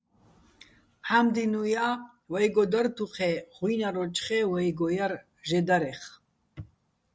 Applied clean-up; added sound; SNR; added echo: none; none; none; none.